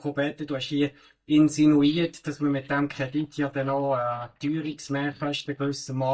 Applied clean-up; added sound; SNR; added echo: neural mask model DeepFilterNet 3.